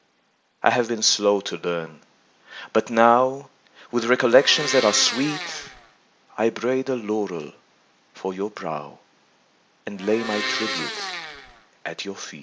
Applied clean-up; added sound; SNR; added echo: none; Domestic sounds, home sounds; 6 dB; none.